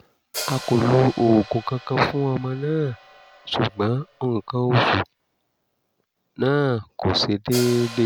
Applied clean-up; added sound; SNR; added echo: none; Hi-hat; 17 dB; none.